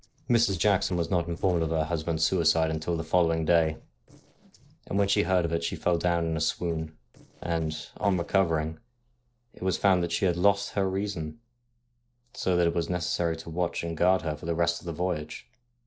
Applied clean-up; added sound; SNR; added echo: neural separator model SepFormer DNS4.